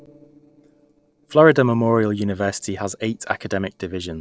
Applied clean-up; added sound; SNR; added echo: neural separator model SepFormer DNS4.